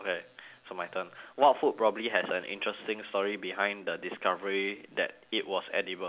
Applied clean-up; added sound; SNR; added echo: none; none; none; none.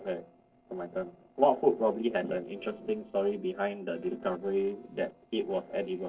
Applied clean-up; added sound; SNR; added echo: neural separator model SepFormer DNS4.